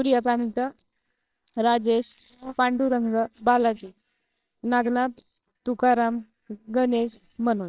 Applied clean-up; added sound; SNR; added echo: neural separator model SepFormer WHAMR!.